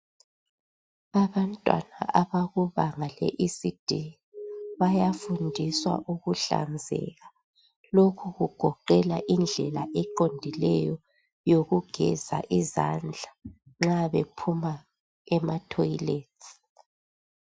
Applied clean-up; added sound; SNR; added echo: classical method Wiener filter.